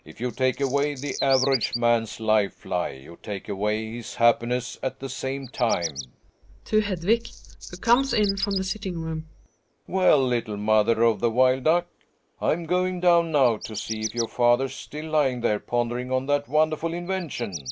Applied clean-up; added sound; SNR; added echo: none; Bird vocalization, bird call, bird song; 15 dB; none.